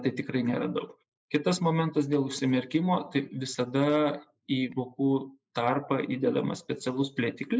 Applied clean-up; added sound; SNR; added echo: neural mask model Resemble Enhance denoiser.